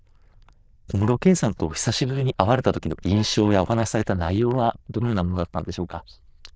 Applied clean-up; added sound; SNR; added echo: neural diffusion model UNIVERSE++.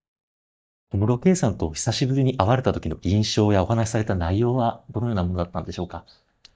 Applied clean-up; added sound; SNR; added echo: neural mask model DeepFilterNet 3.